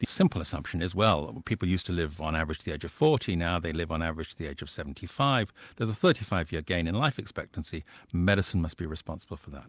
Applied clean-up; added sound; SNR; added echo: none; none; none; none.